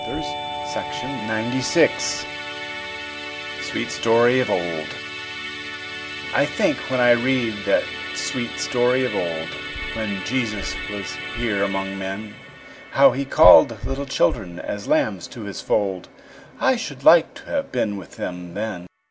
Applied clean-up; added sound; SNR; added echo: none; Musical instrument; 10 dB; none.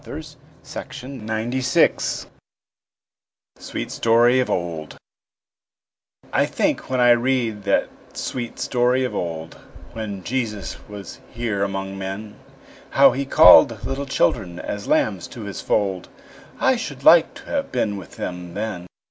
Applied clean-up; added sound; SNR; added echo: none; none; none; none.